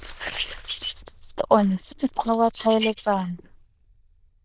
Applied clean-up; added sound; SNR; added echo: neural diffusion model UNIVERSE++.